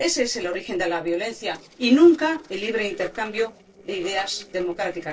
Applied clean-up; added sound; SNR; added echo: neural separator model SepFormer DNS4.